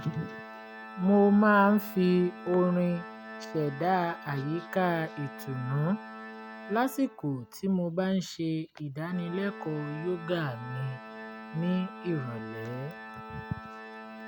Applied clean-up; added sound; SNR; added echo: none; Organ; 14 dB; none.